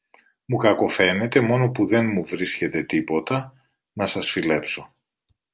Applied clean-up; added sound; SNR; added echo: none; none; none; none.